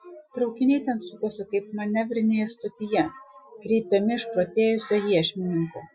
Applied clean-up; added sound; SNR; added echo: classical method Wiener filter.